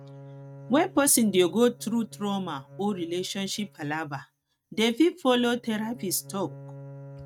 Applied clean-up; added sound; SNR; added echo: neural mask model RNNoise.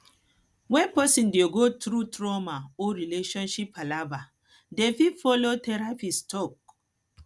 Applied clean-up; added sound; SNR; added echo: none; none; none; none.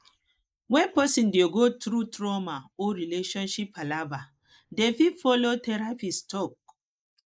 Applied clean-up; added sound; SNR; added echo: neural mask model Resemble Enhance denoiser.